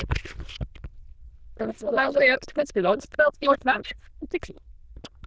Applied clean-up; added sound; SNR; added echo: neural diffusion model UNIVERSE++.